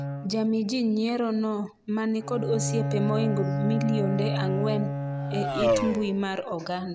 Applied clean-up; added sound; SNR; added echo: none; Race car, auto racing + Bowed string instrument; 2 dB; none.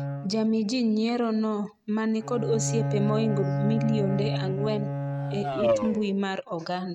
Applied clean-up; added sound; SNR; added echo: neural mask model RNNoise.